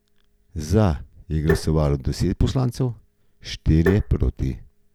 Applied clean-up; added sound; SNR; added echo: none; Tap; 6 dB; none.